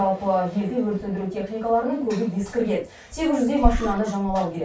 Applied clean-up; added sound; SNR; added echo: none; Burping, eructation; 1 dB; reverberation time 0.2 s.